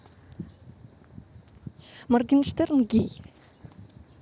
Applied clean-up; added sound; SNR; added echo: none; none; none; none.